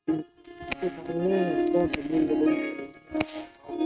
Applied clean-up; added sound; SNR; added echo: neural mask model RNNoise.